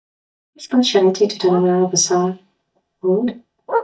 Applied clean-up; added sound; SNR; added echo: neural mask model DeepFilterNet 3.